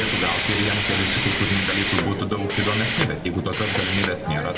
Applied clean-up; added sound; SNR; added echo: none; Hiss; 1 dB; reverberation time 1.0 s.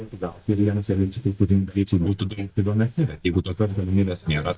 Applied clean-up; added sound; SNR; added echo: neural mask model DeepFilterNet 3.